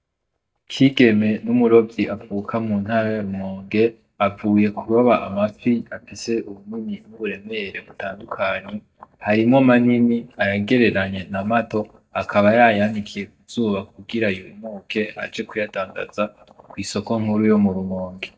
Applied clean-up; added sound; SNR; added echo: neural mask model DeepFilterNet 3.